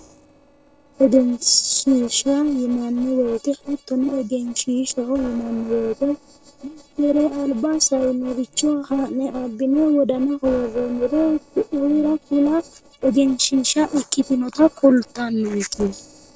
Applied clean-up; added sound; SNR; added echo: neural separator model SepFormer DNS4.